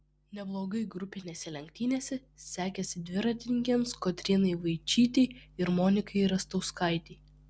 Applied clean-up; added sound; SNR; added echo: none; none; none; none.